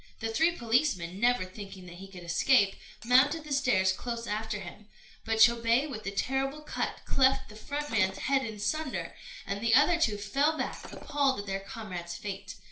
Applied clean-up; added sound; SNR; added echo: neural separator model SepFormer DNS4.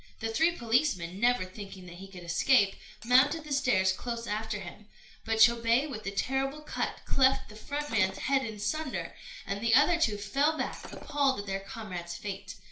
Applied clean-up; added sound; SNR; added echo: none; Shatter; 18 dB; reverberation time 0.4 s.